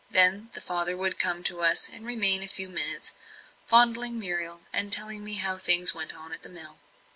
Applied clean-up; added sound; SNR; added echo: none; none; none; none.